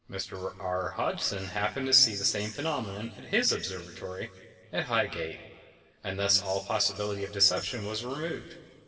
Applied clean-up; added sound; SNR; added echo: none; none; none; reverberation time 2.1 s.